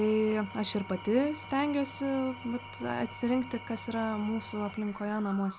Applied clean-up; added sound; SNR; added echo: none; Engine / Tools; 15 dB; none.